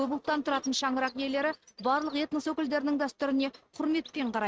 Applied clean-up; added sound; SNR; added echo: neural mask model RNNoise.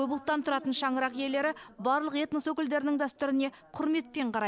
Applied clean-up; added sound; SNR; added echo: none; none; none; none.